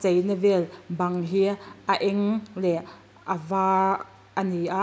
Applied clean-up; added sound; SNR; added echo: none; none; none; none.